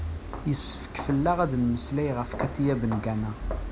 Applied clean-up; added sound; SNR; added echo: none; Walk, footsteps; 8 dB; none.